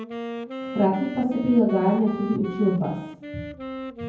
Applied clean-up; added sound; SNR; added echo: none; Wind instrument, woodwind instrument; 10 dB; reverberation time 0.9 s.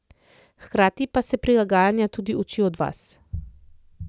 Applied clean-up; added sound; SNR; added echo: none; none; none; none.